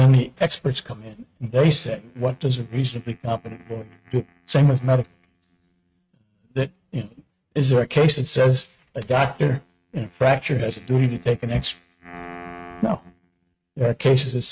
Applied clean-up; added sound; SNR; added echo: neural mask model RNNoise.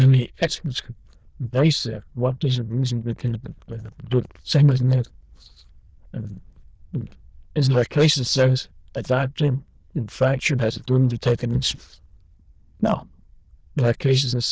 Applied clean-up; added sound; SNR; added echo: neural diffusion model UNIVERSE++.